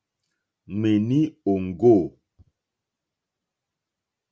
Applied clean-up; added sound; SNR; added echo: none; none; none; none.